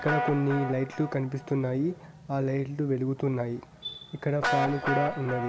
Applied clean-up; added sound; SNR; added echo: none; Guitar; 6 dB; none.